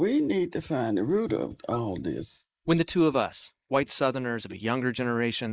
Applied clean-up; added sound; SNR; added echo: neural mask model Resemble Enhance denoiser.